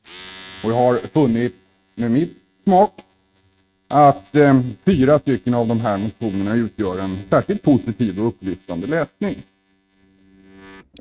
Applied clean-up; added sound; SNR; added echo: neural mask model RNNoise.